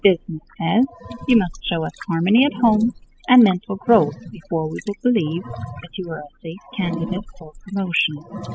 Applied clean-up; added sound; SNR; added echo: classical method spectral subtraction.